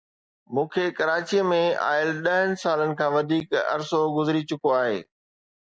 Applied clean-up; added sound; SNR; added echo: none; none; none; none.